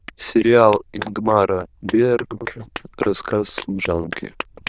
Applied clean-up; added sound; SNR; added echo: neural diffusion model UNIVERSE++.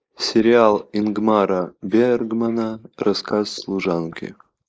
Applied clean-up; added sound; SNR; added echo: neural mask model Resemble Enhance denoiser.